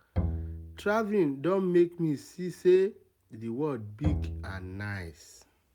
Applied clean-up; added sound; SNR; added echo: none; Bowed string instrument; 6 dB; none.